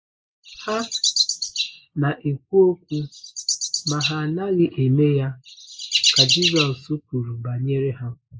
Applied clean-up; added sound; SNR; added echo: neural mask model Resemble Enhance denoiser.